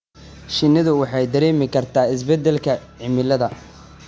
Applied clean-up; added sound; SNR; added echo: none; none; none; none.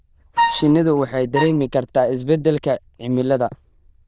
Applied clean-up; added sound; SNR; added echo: neural diffusion model UNIVERSE++.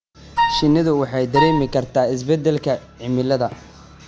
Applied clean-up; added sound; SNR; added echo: none; Wind instrument, woodwind instrument; 2 dB; none.